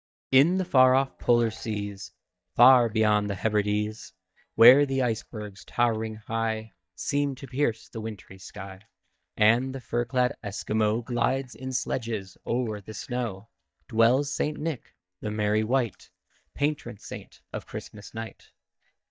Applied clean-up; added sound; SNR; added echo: neural mask model DeepFilterNet 3.